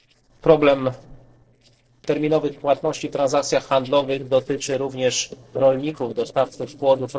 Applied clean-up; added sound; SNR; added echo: neural separator model SepFormer DNS4.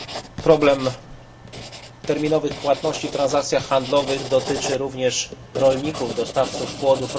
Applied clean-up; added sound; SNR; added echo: none; Writing; 11 dB; reverberation time 0.2 s.